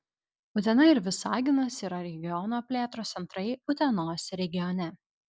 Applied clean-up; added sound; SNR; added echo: none; none; none; none.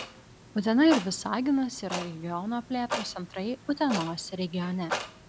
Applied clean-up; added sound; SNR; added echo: none; Clock; 10 dB; none.